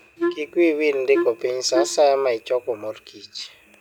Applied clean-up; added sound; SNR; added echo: none; Wind instrument, woodwind instrument; 5 dB; none.